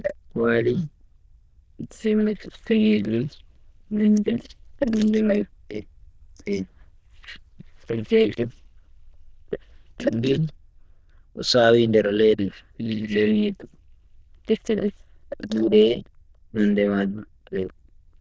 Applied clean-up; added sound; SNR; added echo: neural diffusion model UNIVERSE++.